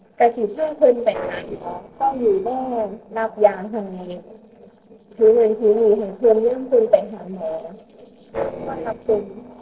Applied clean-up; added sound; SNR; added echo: neural separator model SepFormer DNS4.